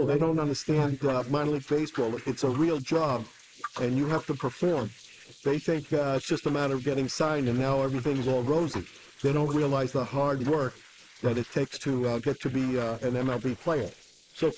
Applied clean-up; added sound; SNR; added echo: neural mask model Resemble Enhance denoiser.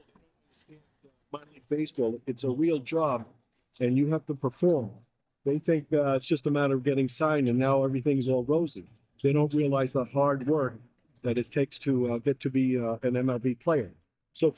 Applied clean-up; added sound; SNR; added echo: neural mask model DeepFilterNet 3.